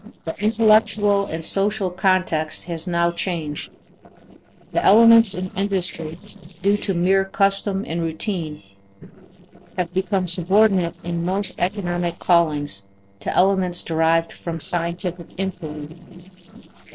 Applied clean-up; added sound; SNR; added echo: neural separator model SepFormer DNS4.